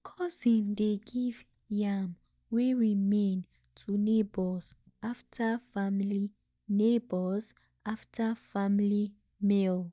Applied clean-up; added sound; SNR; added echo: neural mask model DeepFilterNet 3.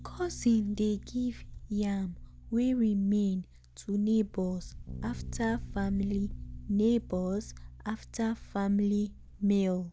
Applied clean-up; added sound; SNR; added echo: none; Wind + Bass guitar; 13 dB; none.